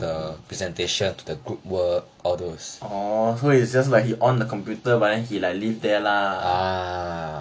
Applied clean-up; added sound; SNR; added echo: none; none; none; none.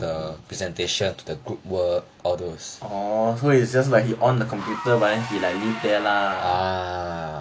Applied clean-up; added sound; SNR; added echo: none; Engine / Car; 15 dB; none.